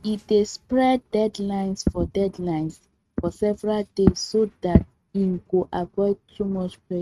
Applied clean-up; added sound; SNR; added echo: neural mask model RNNoise.